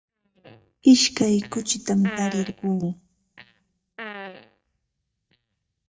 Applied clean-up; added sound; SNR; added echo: neural mask model DeepFilterNet 3.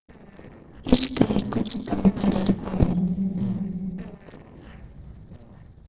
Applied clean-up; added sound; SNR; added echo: neural separator model SepFormer DNS4.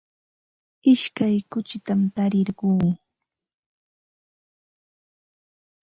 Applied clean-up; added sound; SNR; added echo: none; none; none; none.